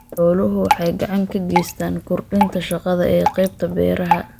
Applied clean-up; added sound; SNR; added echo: none; Drip; 6 dB; none.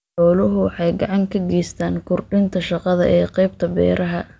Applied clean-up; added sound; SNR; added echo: none; none; none; none.